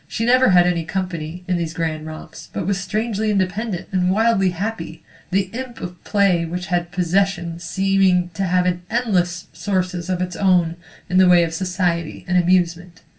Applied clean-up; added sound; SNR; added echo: none; none; none; reverberation time 0.2 s.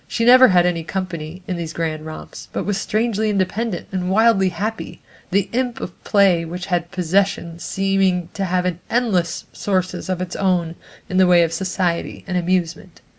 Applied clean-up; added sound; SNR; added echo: none; none; none; none.